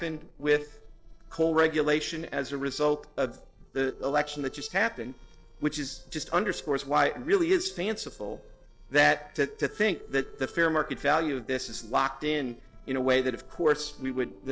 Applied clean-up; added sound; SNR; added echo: neural separator model SepFormer DNS4.